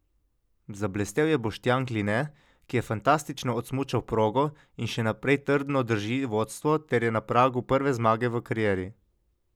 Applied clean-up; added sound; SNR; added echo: none; none; none; none.